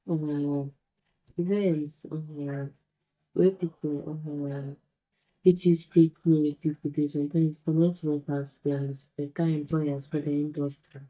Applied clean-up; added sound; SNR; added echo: neural mask model DeepFilterNet 3.